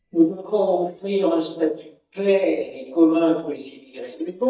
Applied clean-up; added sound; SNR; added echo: neural mask model DeepFilterNet 3.